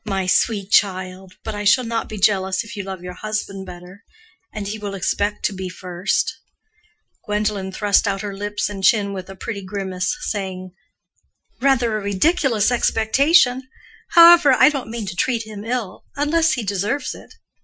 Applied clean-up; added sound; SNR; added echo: classical method Wiener filter.